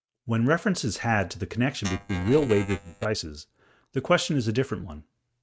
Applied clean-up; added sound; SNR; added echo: neural mask model RNNoise.